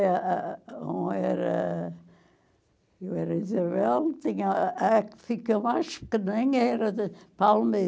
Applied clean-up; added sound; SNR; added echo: none; none; none; none.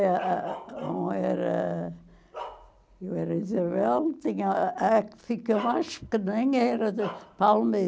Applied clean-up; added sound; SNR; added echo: none; Bark; 18 dB; none.